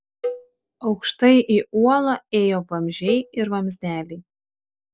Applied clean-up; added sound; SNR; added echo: neural separator model SepFormer DNS4.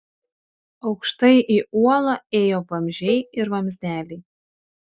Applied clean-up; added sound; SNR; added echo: neural mask model DeepFilterNet 3.